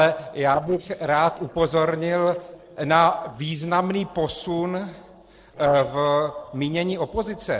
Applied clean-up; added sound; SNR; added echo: neural separator model SepFormer DNS4.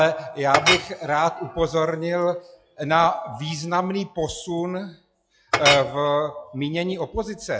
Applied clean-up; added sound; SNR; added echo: classical method log-MMSE.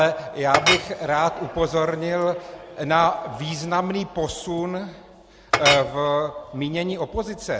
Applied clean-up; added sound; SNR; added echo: none; Chink, clink; 2 dB; none.